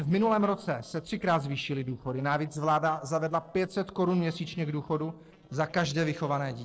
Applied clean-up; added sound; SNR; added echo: neural separator model SepFormer DNS4.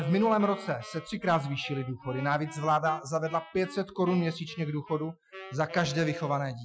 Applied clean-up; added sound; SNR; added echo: classical method Wiener filter.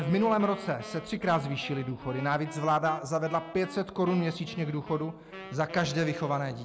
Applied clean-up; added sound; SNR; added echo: none; Wind instrument, woodwind instrument; 14 dB; none.